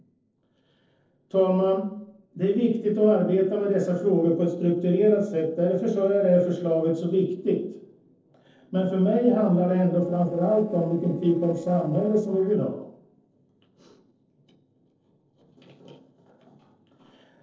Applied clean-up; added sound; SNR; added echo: neural separator model SepFormer DNS4.